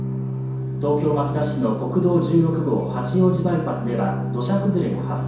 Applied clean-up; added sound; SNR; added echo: none; Organ; 4 dB; reverberation time 0.7 s.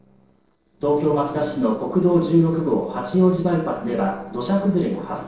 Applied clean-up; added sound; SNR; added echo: neural separator model SepFormer DNS4.